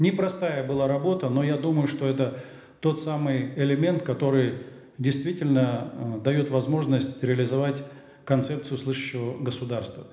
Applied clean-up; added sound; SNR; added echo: none; none; none; reverberation time 1.1 s.